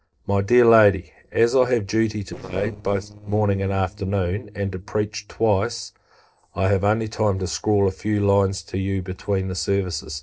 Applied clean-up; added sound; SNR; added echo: neural separator model SepFormer DNS4.